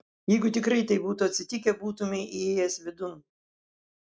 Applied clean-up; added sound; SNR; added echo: none; none; none; none.